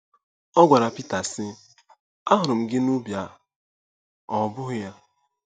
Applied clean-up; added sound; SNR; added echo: none; none; none; none.